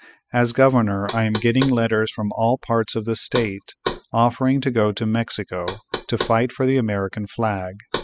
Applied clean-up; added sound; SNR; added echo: classical method spectral subtraction.